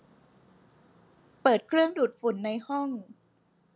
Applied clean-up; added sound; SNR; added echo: none; none; none; none.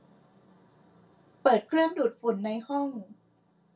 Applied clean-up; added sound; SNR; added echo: none; none; none; reverberation time 0.2 s.